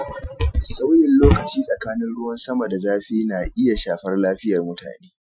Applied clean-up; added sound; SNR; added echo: classical method Wiener filter.